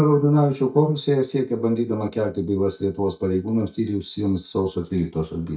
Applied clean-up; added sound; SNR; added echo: neural mask model DeepFilterNet 3.